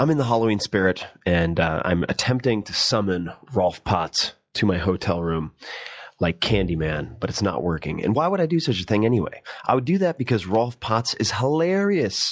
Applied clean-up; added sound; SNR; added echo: classical method log-MMSE.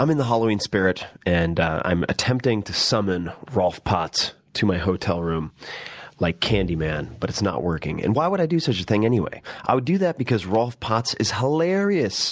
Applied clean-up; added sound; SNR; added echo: none; Bowed string instrument; 17 dB; none.